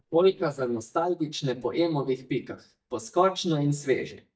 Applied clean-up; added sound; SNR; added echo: neural mask model DeepFilterNet 3.